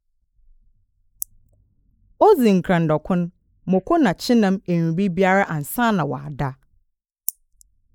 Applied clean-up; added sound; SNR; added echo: neural mask model Resemble Enhance denoiser.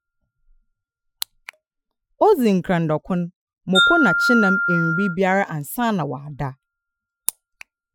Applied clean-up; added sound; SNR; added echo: classical method Wiener filter.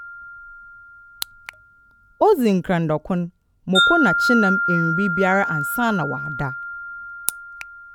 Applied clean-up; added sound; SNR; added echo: none; Wind chime; 2 dB; none.